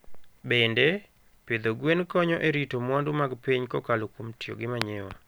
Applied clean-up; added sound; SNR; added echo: none; none; none; none.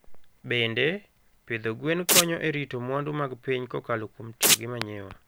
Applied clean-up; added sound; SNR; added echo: none; Domestic sounds, home sounds; -4 dB; none.